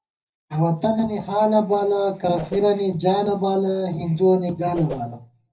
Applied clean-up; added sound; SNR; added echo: neural separator model SepFormer DNS4.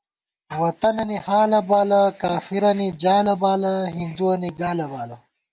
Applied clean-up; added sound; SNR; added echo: none; none; none; none.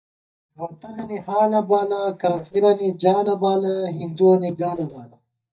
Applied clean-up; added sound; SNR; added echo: neural mask model DeepFilterNet 3.